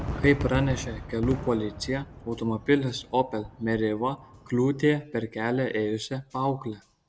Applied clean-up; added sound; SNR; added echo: none; Fireworks; 11 dB; none.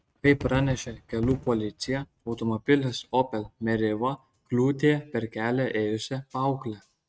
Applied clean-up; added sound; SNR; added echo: neural mask model RNNoise.